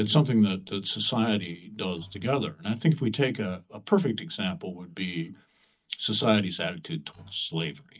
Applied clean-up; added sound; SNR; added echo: neural mask model DeepFilterNet 3.